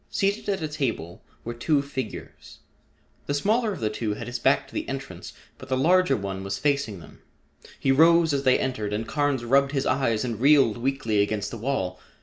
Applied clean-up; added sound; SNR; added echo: none; none; none; none.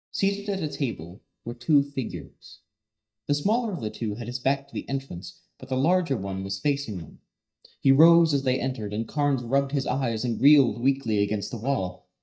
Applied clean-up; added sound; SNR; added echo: neural mask model DeepFilterNet 3.